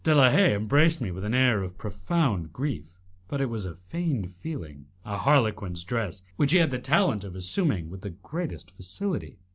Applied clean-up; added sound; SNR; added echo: none; none; none; none.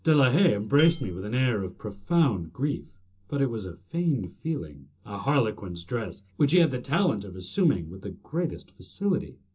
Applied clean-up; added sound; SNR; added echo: none; Dishes, pots, and pans; 14 dB; reverberation time 0.2 s.